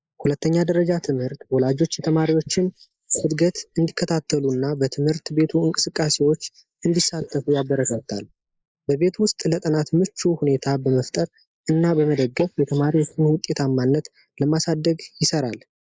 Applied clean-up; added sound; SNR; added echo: neural mask model Resemble Enhance denoiser.